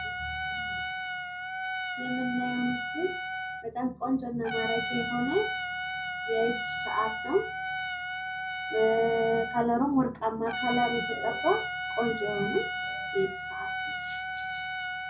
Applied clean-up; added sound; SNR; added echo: none; Trumpet; 3 dB; reverberation time 0.4 s.